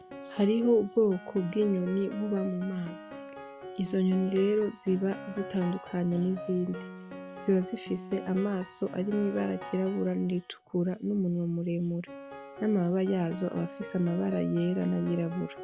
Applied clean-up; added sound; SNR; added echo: none; Piano; 14 dB; none.